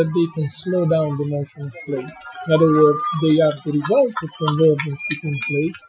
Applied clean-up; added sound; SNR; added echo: classical method Wiener filter.